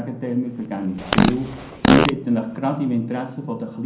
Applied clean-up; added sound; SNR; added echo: none; Fart; -3 dB; reverberation time 0.6 s.